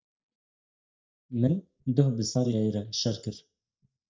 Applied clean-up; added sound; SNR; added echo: neural mask model DeepFilterNet 3.